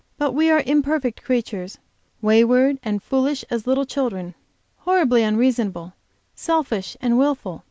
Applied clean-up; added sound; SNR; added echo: none; none; none; none.